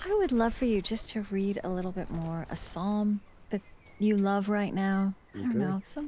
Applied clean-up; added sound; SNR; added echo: none; Bird; 16 dB; none.